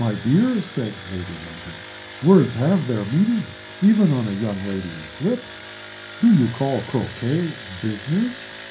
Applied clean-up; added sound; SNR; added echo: none; Engine; 13 dB; reverberation time 0.3 s.